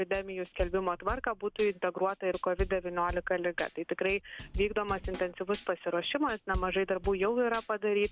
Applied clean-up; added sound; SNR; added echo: none; Drum / Drum kit + Drum / Drum kit; 12 dB; none.